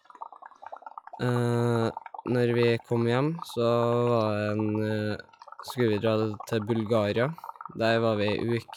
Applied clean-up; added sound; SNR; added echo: classical method log-MMSE.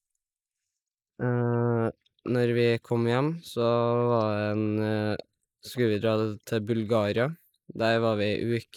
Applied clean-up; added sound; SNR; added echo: neural mask model Resemble Enhance denoiser.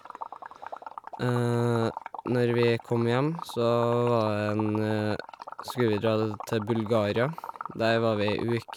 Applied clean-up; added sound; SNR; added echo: none; Liquid; 14 dB; none.